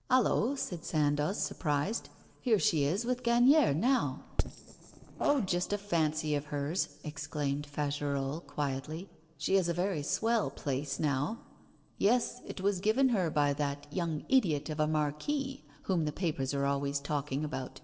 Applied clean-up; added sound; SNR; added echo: neural separator model SepFormer DNS4.